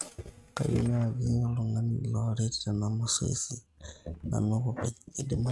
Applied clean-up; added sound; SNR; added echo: neural mask model RNNoise.